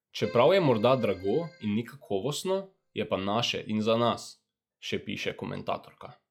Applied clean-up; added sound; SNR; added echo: classical method log-MMSE.